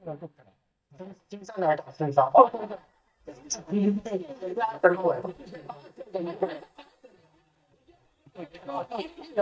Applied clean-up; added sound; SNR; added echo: neural mask model DeepFilterNet 3.